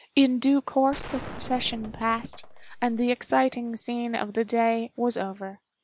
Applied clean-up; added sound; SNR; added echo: none; Gunshot, gunfire; 14 dB; none.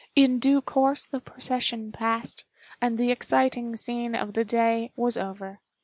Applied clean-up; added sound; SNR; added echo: none; none; none; none.